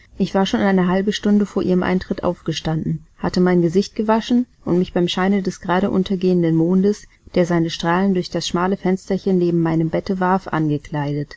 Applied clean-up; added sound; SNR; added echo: none; none; none; none.